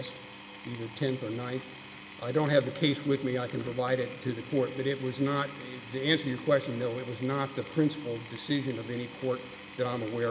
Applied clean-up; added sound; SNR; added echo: none; Power tool; 16 dB; none.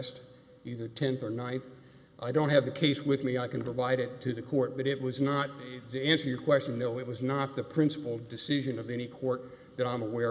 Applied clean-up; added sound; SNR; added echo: none; none; none; none.